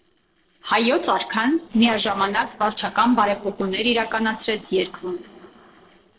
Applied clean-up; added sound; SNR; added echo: neural separator model SepFormer DNS4.